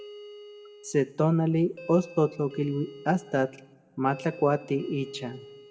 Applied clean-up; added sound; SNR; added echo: none; Doorbell; 18 dB; reverberation time 0.7 s.